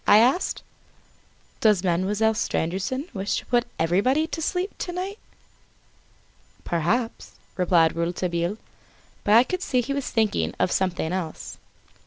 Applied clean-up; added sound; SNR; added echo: none; none; none; none.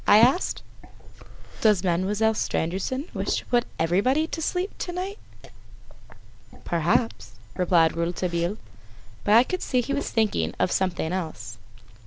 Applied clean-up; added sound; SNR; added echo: none; Liquid; 8 dB; none.